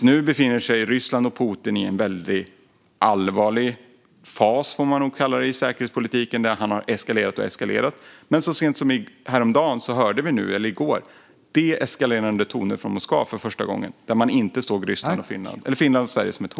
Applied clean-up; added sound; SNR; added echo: none; none; none; none.